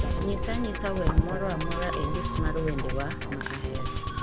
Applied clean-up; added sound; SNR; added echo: none; Musical instrument; -5 dB; none.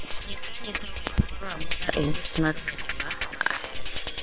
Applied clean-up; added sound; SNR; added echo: neural separator model SepFormer WHAM!.